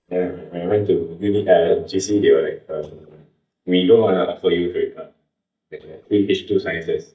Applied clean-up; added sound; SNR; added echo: neural mask model DeepFilterNet 3.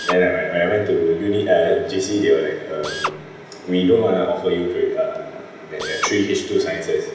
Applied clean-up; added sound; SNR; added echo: none; Drill; 14 dB; reverberation time 0.9 s.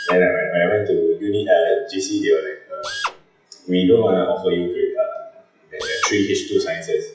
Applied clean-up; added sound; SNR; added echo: classical method WPE with log-MMSE.